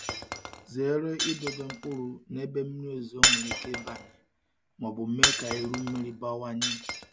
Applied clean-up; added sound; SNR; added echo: none; Shatter; -5 dB; none.